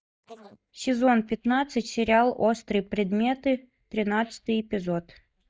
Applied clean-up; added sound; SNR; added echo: neural mask model DeepFilterNet 3.